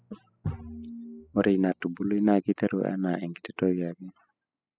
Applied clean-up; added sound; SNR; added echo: classical method spectral subtraction.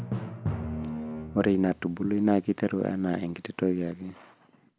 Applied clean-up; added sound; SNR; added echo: none; Drum; 9 dB; none.